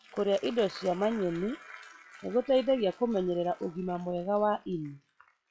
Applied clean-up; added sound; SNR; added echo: classical method log-MMSE.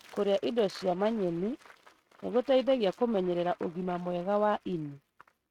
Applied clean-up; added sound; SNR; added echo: neural mask model RNNoise.